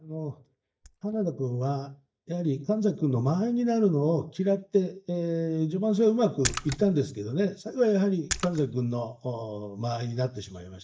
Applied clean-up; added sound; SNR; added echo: neural mask model DeepFilterNet 3.